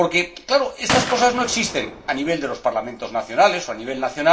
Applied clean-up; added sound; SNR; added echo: none; Gunshot, gunfire; 8 dB; reverberation time 0.3 s.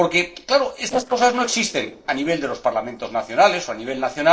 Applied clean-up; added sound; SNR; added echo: neural separator model SepFormer DNS4.